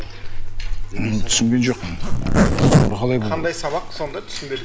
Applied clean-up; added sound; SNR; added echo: none; Zipper (clothing); -4 dB; none.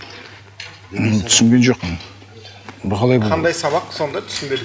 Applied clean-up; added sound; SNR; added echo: none; none; none; none.